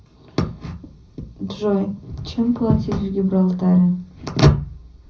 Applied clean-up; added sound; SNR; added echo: none; none; none; reverberation time 0.4 s.